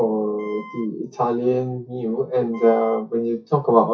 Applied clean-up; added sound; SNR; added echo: classical method WPE with log-MMSE.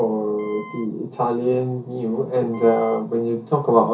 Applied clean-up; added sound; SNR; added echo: none; Wind instrument, woodwind instrument; 19 dB; reverberation time 0.3 s.